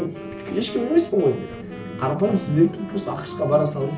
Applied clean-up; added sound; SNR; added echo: none; Wind instrument, woodwind instrument; 15 dB; reverberation time 0.4 s.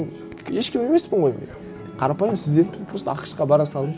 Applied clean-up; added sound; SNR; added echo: none; none; none; none.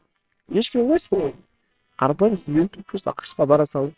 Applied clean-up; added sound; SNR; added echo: neural separator model SepFormer WHAMR!.